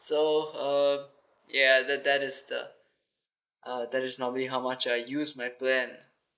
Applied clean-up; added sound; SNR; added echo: neural mask model Resemble Enhance denoiser.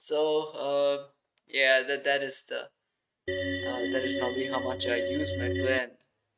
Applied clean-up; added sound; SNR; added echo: neural mask model RNNoise.